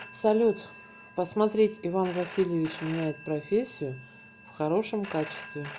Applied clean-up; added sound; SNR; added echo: none; Telephone; 17 dB; none.